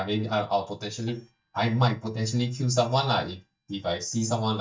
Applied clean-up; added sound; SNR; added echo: neural mask model DeepFilterNet 3.